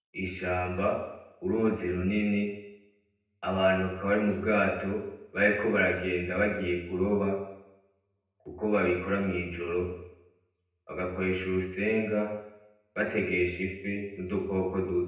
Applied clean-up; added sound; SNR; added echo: none; none; none; reverberation time 0.9 s.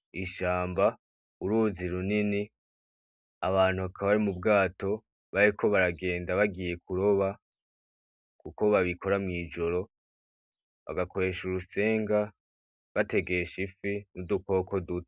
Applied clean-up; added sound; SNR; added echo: none; none; none; none.